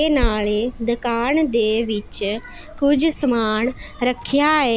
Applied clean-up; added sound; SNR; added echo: none; Chewing, mastication; 12 dB; none.